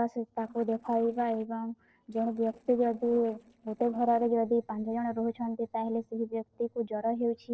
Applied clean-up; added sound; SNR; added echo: neural separator model SepFormer DNS4.